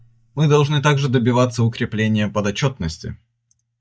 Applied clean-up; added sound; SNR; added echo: neural mask model DeepFilterNet 3.